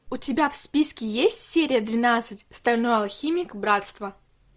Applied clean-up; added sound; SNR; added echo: none; none; none; none.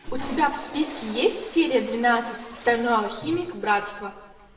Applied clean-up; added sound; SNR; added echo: none; Toilet flush / Water; 16 dB; reverberation time 1.2 s.